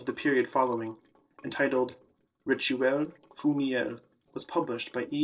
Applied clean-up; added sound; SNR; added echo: neural separator model SepFormer DNS4.